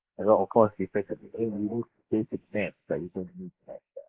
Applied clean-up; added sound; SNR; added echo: neural mask model Resemble Enhance denoiser.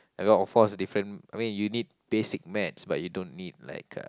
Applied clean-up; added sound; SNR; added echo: none; none; none; none.